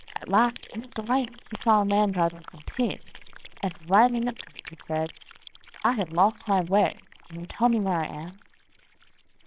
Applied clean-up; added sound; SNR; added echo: neural separator model SepFormer WHAMR!.